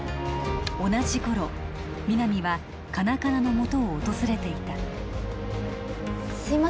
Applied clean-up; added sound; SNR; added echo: none; none; none; none.